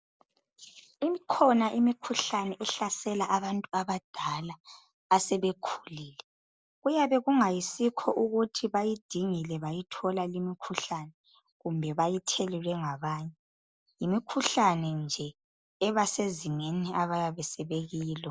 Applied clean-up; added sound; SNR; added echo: none; none; none; none.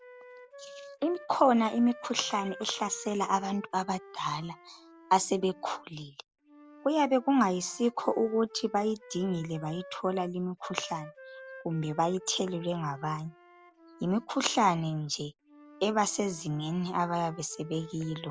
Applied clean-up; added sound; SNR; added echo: none; Wind instrument, woodwind instrument; 20 dB; none.